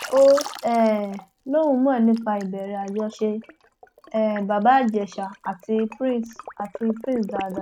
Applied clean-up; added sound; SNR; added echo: neural mask model RNNoise.